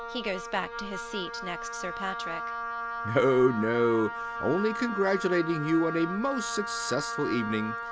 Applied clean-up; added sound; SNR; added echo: none; Wind instrument, woodwind instrument; 6 dB; none.